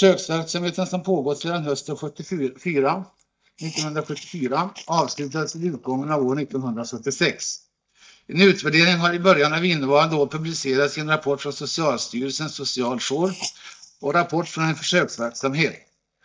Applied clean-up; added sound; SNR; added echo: neural mask model DeepFilterNet 3.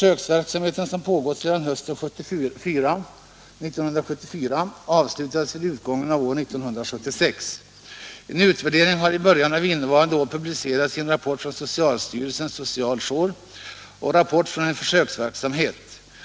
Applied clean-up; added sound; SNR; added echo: none; none; none; none.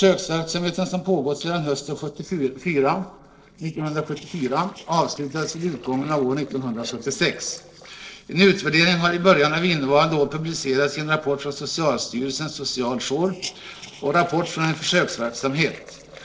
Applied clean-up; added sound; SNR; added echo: neural separator model SepFormer DNS4.